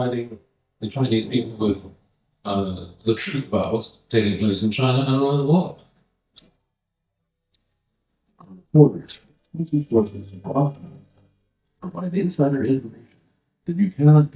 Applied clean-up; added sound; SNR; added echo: neural mask model DeepFilterNet 3.